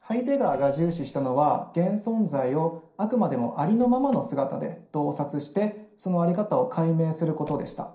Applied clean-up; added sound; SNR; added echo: neural separator model SepFormer DNS4.